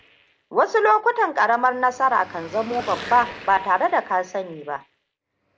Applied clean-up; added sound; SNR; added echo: none; Car passing by / Traffic noise, roadway noise / Engine; 19 dB; none.